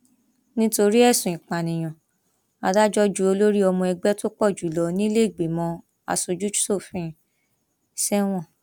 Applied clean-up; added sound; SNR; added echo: none; none; none; none.